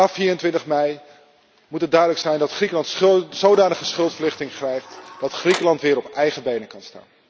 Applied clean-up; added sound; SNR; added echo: none; Sliding door; 16 dB; none.